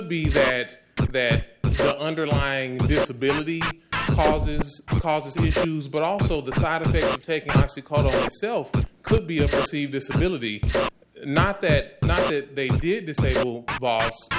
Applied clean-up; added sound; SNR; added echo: none; Scratching (performance technique); -1 dB; none.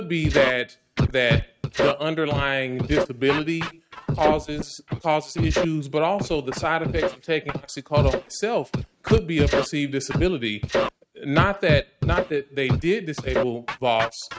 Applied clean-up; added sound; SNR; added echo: neural mask model RNNoise.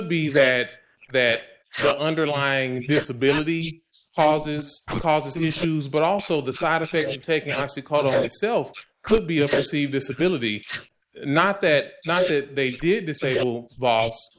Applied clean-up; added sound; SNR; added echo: neural mask model Resemble Enhance denoiser.